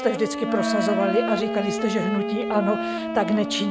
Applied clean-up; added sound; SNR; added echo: none; Wind instrument, woodwind instrument + Wind instrument, woodwind instrument; 2 dB; none.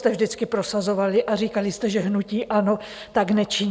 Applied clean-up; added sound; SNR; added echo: none; none; none; none.